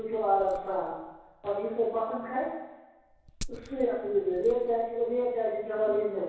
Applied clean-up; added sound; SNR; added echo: none; Glass; 18 dB; reverberation time 1.1 s.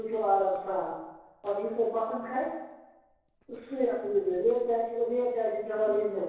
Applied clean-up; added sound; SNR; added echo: neural separator model SepFormer DNS4.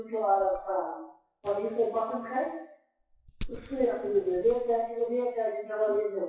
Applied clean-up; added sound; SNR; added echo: classical method WPE with log-MMSE.